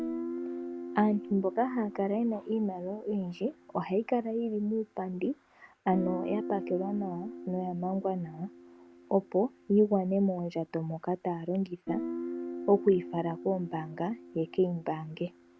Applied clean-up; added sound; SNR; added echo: none; Guitar; 11 dB; none.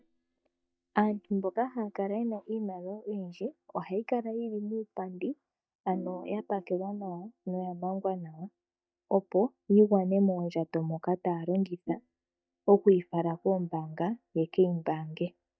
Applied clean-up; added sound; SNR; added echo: neural mask model DeepFilterNet 3.